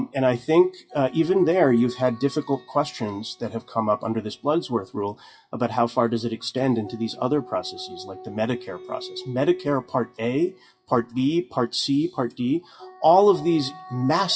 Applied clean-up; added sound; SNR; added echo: classical method WPE with log-MMSE.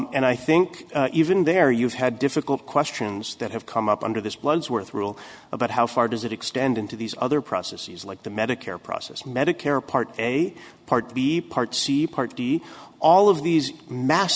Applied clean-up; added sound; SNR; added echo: none; none; none; none.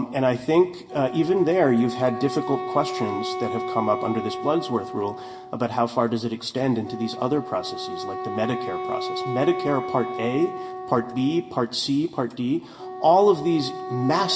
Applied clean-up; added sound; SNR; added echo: none; Wind instrument, woodwind instrument; 9 dB; reverberation time 0.7 s.